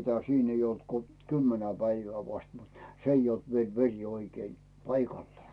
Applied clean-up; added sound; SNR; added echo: none; none; none; none.